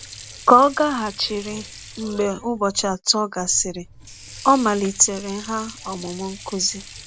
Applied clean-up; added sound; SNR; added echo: none; Sink (filling or washing) / Water; 17 dB; none.